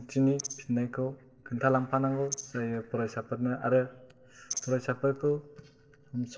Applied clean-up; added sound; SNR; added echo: neural separator model SepFormer DNS4.